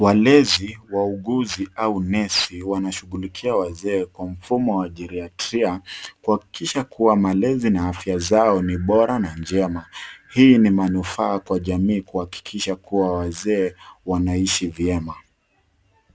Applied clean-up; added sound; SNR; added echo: none; none; none; none.